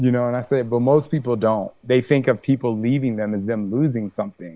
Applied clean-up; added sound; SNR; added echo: neural mask model Resemble Enhance denoiser.